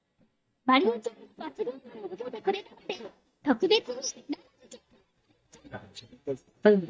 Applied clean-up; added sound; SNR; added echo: neural mask model DeepFilterNet 3.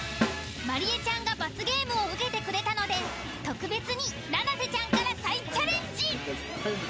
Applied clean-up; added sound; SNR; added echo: none; Snare drum; 5 dB; none.